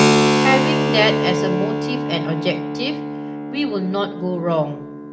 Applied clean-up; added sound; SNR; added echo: none; Keyboard (musical); -3 dB; reverberation time 0.6 s.